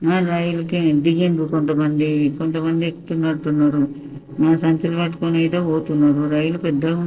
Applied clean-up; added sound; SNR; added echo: neural separator model SepFormer DNS4.